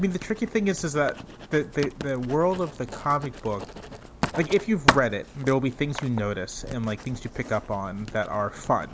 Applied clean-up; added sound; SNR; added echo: none; Writing; 7 dB; none.